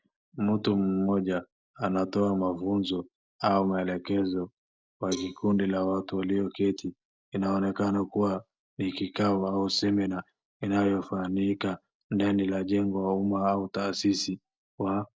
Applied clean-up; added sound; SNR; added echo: neural separator model SepFormer DNS4.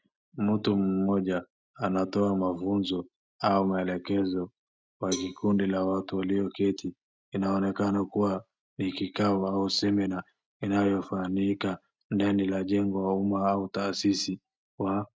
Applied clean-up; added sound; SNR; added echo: neural mask model RNNoise.